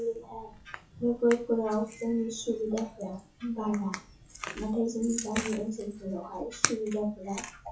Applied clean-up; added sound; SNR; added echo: classical method WPE with log-MMSE.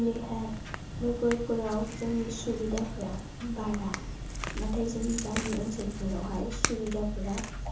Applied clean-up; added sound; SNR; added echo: none; Crack / Crackle; 4 dB; reverberation time 0.6 s.